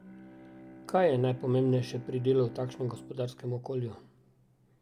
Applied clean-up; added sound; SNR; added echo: none; Bowed string instrument; 18 dB; none.